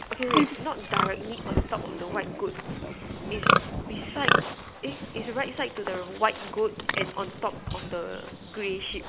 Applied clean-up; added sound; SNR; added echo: none; Livestock, farm animals, working animals; -3 dB; none.